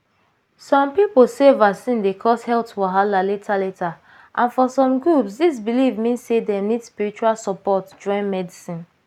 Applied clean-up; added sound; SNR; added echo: none; none; none; none.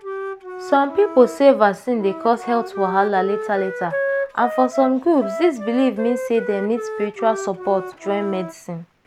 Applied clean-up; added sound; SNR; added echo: none; Wind instrument, woodwind instrument; 9 dB; none.